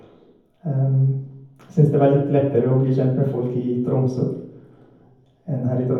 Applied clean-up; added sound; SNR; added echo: none; none; none; reverberation time 0.9 s.